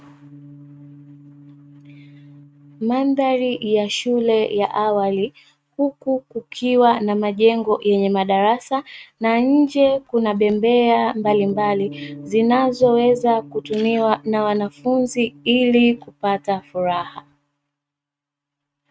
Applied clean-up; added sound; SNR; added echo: neural mask model RNNoise.